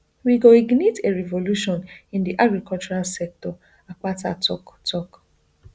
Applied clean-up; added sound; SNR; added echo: none; none; none; none.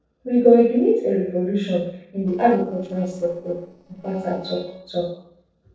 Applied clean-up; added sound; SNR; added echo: neural separator model SepFormer DNS4.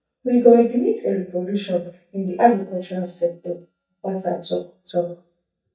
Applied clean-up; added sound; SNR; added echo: neural mask model DeepFilterNet 3.